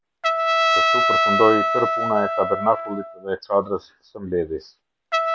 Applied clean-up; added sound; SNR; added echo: none; Trumpet; -2 dB; none.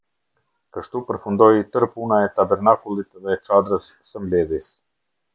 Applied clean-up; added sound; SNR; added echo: none; none; none; none.